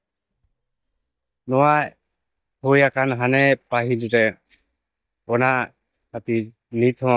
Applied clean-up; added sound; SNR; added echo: neural mask model DeepFilterNet 3.